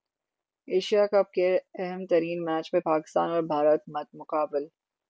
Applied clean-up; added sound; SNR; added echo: none; none; none; none.